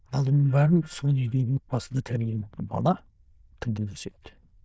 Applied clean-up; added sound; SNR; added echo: neural diffusion model UNIVERSE++.